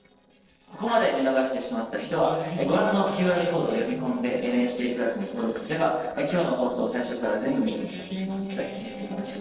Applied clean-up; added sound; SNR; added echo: neural separator model SepFormer DNS4.